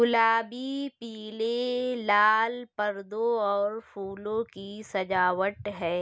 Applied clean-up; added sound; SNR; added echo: none; none; none; none.